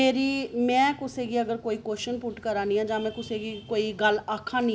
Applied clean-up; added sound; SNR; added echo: none; none; none; none.